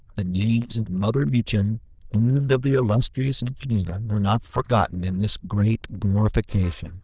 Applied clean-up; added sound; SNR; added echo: neural diffusion model UNIVERSE++.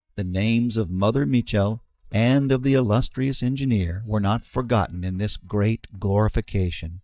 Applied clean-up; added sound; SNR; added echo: neural mask model DeepFilterNet 3.